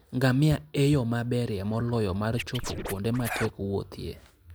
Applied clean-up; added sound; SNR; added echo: none; Scratching (performance technique); 8 dB; none.